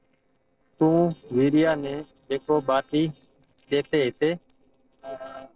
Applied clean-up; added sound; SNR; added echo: neural separator model SepFormer DNS4.